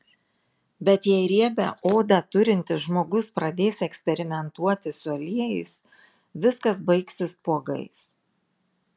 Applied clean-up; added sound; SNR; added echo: none; none; none; none.